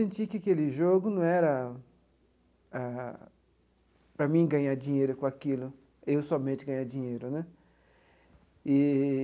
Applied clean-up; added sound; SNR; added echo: none; none; none; none.